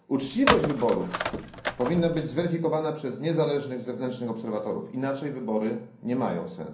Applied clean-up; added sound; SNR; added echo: none; Telephone; 3 dB; reverberation time 0.6 s.